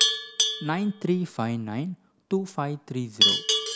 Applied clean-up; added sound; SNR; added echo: none; Livestock, farm animals, working animals; -2 dB; none.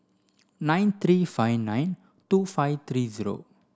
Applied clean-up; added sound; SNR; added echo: none; none; none; none.